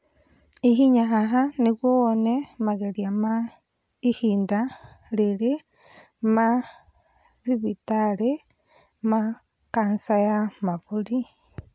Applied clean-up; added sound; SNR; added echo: none; none; none; none.